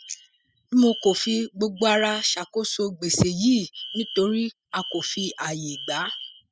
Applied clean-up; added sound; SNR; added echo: classical method spectral subtraction.